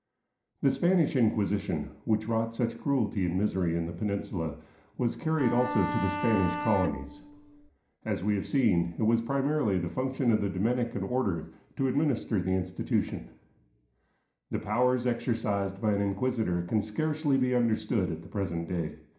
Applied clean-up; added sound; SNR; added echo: none; Bowed string instrument; 6 dB; reverberation time 0.5 s.